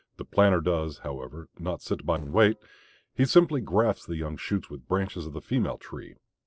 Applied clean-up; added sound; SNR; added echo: neural separator model SepFormer DNS4.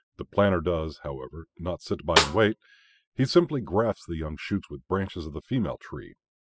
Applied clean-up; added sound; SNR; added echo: classical method spectral subtraction.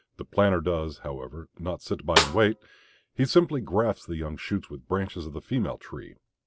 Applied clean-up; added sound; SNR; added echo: none; Snare drum; 1 dB; none.